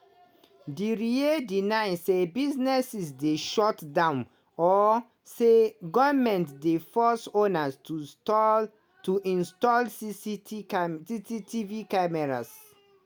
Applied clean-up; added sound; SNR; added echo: none; none; none; none.